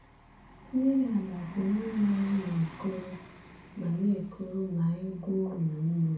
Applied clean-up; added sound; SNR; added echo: none; Bus; 18 dB; reverberation time 0.6 s.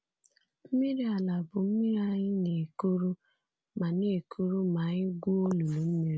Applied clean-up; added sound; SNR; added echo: none; none; none; none.